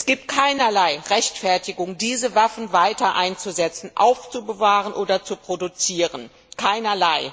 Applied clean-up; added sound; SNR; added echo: none; none; none; none.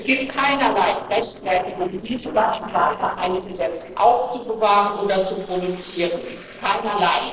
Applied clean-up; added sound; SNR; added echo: neural separator model SepFormer DNS4.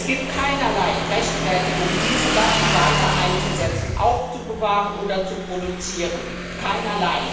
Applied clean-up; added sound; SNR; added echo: none; Motorcycle / Engine; 1 dB; reverberation time 0.9 s.